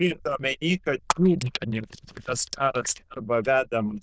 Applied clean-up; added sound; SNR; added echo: neural diffusion model UNIVERSE++.